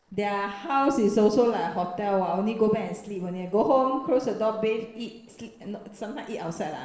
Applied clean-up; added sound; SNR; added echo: neural separator model SepFormer DNS4.